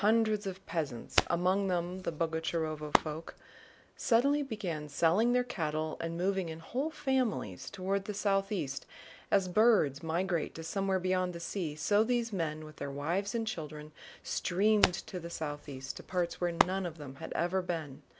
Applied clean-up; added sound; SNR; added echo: none; Hands; 5 dB; none.